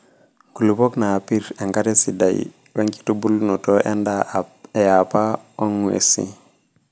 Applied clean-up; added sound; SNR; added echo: none; none; none; none.